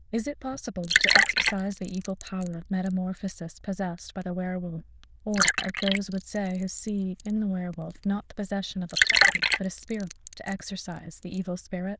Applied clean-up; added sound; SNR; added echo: neural diffusion model UNIVERSE++.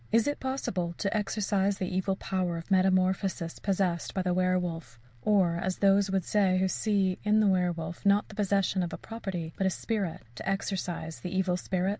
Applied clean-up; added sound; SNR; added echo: none; none; none; none.